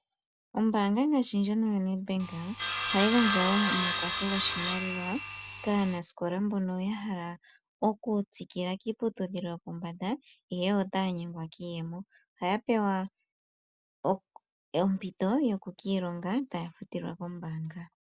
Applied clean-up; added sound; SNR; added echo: none; Sawing; -4 dB; none.